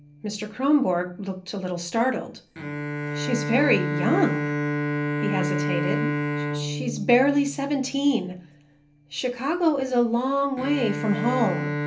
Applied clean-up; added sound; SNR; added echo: none; Bowed string instrument; 4 dB; reverberation time 0.3 s.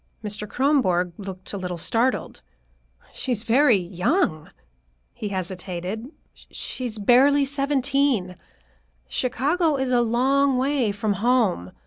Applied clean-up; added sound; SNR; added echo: none; none; none; none.